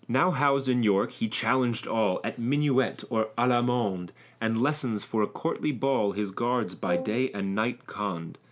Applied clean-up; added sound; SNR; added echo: none; Brass instrument; 11 dB; none.